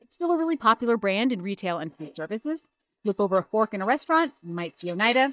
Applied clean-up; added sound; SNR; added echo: neural mask model DeepFilterNet 3.